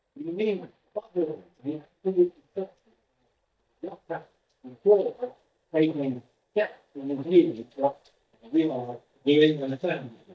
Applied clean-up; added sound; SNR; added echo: neural mask model DeepFilterNet 3.